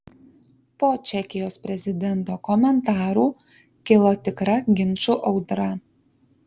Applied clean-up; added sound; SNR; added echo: none; none; none; none.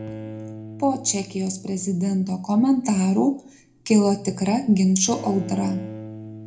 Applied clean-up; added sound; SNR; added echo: none; Bowed string instrument; 16 dB; reverberation time 0.3 s.